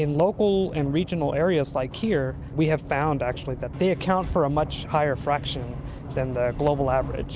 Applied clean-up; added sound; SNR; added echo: none; none; none; none.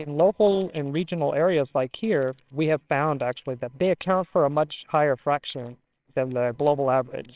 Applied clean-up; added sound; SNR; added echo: neural separator model SepFormer WHAMR!.